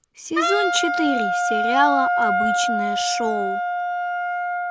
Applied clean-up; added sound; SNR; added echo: none; Wind instrument, woodwind instrument; -3 dB; none.